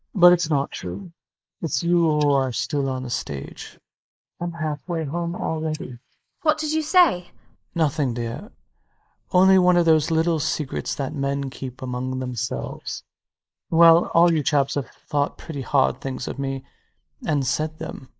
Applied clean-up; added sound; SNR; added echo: neural mask model Resemble Enhance denoiser.